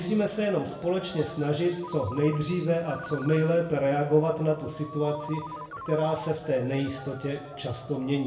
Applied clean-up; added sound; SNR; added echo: none; Ringtone; 16 dB; reverberation time 0.7 s.